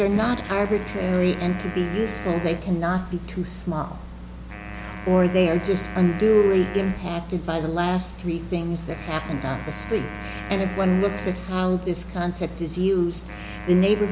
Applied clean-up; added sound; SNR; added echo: none; Wind instrument, woodwind instrument; 15 dB; none.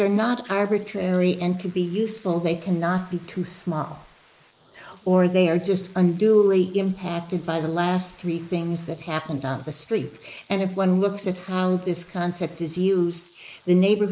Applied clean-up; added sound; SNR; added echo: neural mask model Resemble Enhance denoiser.